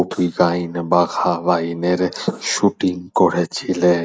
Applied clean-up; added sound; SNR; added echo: neural mask model Resemble Enhance denoiser.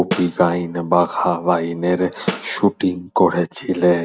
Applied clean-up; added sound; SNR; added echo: none; Snare drum; 10 dB; none.